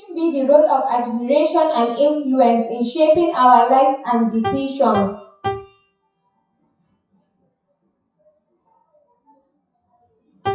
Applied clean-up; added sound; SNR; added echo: classical method WPE with log-MMSE.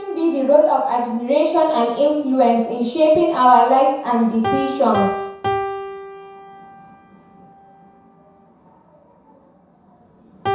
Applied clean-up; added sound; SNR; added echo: none; Piano; 11 dB; reverberation time 0.7 s.